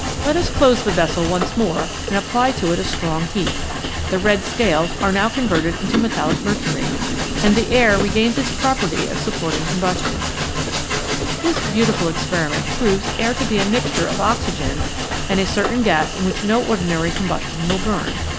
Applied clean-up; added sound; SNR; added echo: none; Train; 2 dB; none.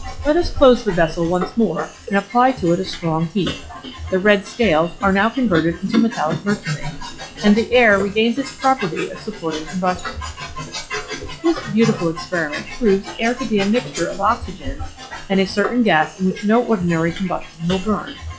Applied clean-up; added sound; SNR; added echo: classical method log-MMSE.